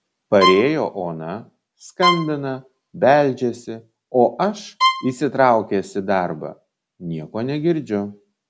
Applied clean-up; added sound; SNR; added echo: none; Bowed string instrument; 3 dB; none.